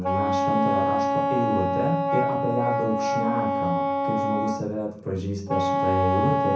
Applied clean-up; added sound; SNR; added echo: none; Wind instrument, woodwind instrument; -3 dB; reverberation time 0.6 s.